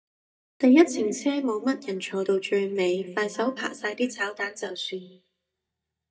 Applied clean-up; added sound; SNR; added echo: neural mask model DeepFilterNet 3.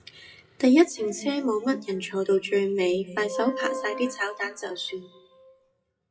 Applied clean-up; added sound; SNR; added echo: classical method WPE with log-MMSE.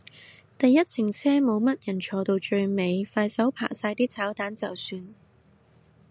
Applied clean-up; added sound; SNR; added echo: none; none; none; none.